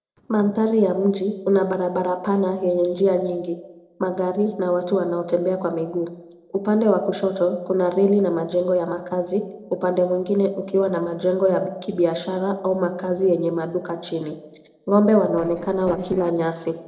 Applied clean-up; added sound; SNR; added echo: neural separator model SepFormer DNS4.